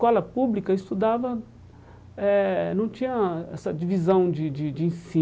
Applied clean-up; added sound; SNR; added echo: none; none; none; none.